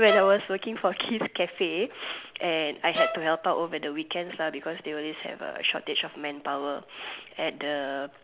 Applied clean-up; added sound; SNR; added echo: none; Bowed string instrument; 3 dB; none.